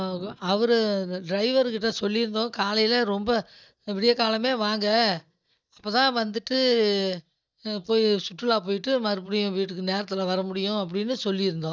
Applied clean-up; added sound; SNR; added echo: neural mask model DeepFilterNet 3.